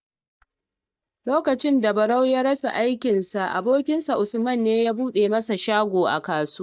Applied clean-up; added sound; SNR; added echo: neural mask model DeepFilterNet 3.